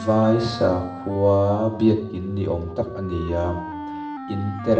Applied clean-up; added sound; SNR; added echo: none; Wind instrument, woodwind instrument; 12 dB; reverberation time 1.4 s.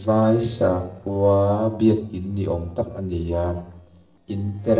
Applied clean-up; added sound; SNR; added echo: neural separator model SepFormer DNS4.